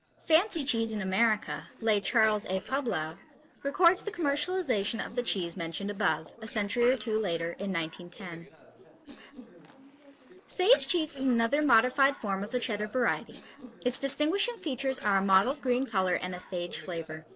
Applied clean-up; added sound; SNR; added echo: neural separator model SepFormer DNS4.